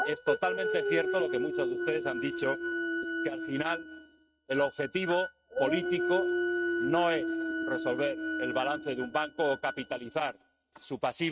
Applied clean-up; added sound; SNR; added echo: neural mask model RNNoise.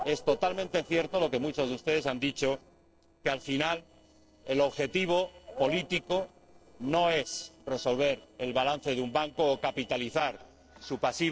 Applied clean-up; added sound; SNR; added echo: neural separator model SepFormer DNS4.